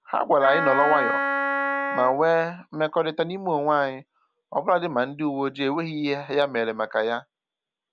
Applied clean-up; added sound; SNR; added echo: none; Wind instrument, woodwind instrument; 1 dB; none.